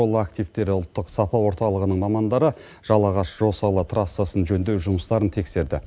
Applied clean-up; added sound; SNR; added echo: none; none; none; none.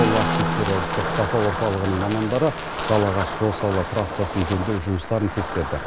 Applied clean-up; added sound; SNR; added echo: none; Wind + Acoustic guitar / Strum; 3 dB; none.